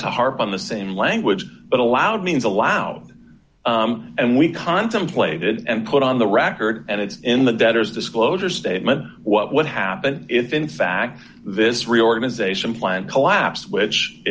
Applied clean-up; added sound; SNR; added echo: none; none; none; none.